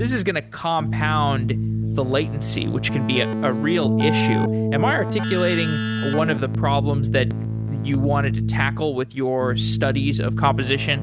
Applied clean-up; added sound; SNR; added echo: none; Keyboard (musical); -1 dB; none.